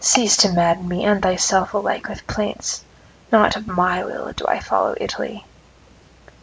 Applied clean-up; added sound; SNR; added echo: none; none; none; none.